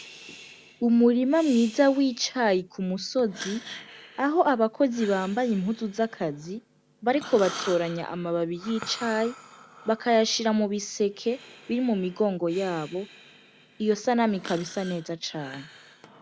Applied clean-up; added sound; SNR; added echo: none; Breathing; 18 dB; none.